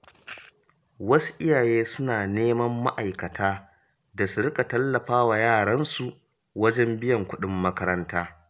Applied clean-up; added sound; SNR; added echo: none; none; none; none.